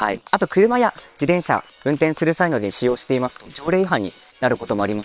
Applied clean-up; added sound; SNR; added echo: neural separator model SepFormer WHAM!.